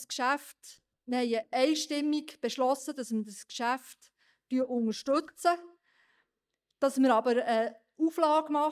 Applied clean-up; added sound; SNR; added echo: neural mask model DeepFilterNet 3.